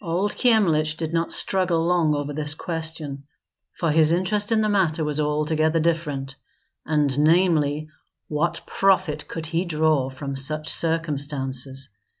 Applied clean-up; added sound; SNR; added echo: none; none; none; none.